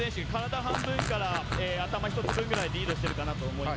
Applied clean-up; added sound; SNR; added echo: none; Fart; 6 dB; none.